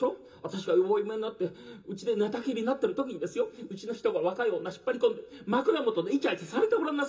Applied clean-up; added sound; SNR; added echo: none; none; none; reverberation time 0.2 s.